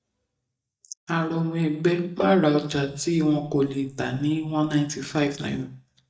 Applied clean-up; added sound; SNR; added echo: neural mask model DeepFilterNet 3.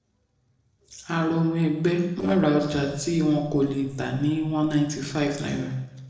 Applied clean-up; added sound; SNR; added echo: neural separator model SepFormer DNS4.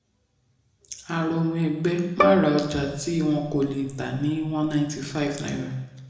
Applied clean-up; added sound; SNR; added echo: none; Bowed string instrument; 4 dB; reverberation time 0.9 s.